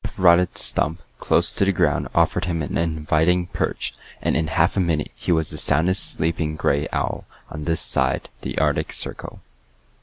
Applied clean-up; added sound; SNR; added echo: none; none; none; none.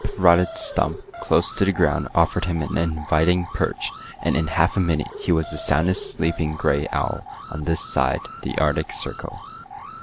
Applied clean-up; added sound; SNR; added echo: none; Alarm; 14 dB; none.